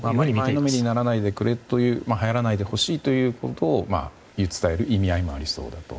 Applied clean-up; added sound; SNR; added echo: neural mask model Resemble Enhance denoiser.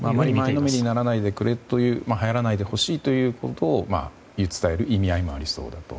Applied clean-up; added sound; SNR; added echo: none; none; none; none.